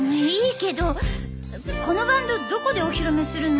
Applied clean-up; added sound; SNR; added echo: none; none; none; none.